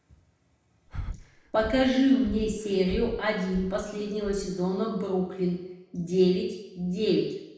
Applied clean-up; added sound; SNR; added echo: none; Breathing; 12 dB; reverberation time 0.9 s.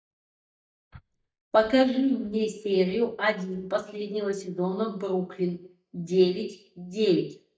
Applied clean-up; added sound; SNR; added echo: neural mask model DeepFilterNet 3.